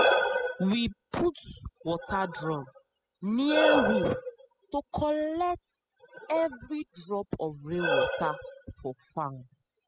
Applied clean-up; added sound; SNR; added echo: classical method spectral subtraction.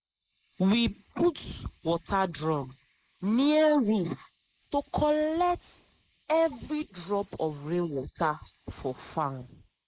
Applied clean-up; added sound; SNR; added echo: neural mask model Resemble Enhance denoiser.